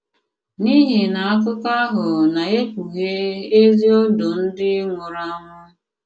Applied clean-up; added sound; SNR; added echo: none; none; none; none.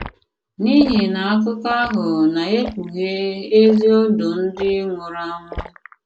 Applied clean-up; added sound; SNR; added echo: none; Liquid; 18 dB; none.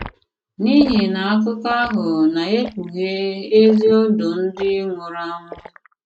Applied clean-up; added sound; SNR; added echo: neural mask model RNNoise.